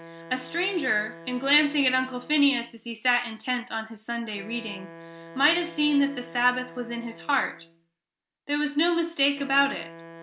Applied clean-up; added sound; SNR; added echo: none; Wind instrument, woodwind instrument; 18 dB; none.